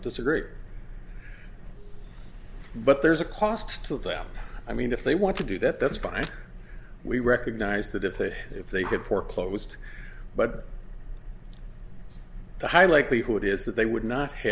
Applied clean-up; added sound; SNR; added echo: none; Clapping; 19 dB; none.